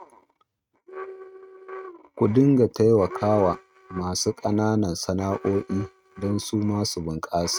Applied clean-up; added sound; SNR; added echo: neural mask model RNNoise.